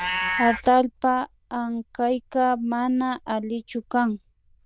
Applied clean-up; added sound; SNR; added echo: neural diffusion model UNIVERSE++.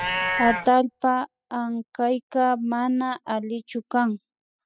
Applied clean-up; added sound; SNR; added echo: classical method spectral subtraction.